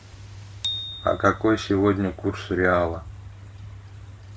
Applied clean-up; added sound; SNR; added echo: none; Bicycle bell; 12 dB; none.